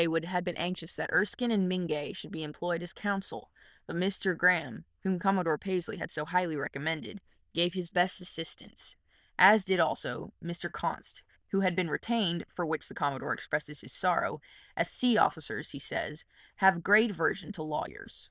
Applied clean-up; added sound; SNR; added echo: neural diffusion model UNIVERSE++.